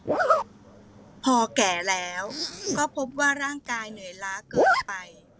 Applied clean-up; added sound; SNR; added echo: none; Zipper (clothing); 1 dB; none.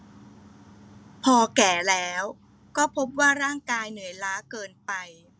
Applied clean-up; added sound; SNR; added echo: none; none; none; none.